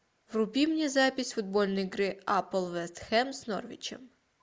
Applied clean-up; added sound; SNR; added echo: none; none; none; none.